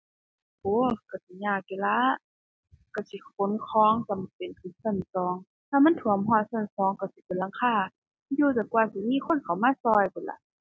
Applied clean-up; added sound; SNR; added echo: none; none; none; none.